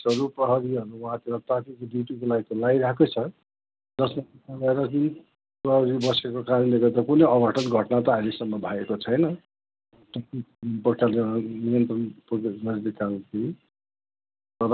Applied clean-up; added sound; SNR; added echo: none; Rattle (instrument); 15 dB; none.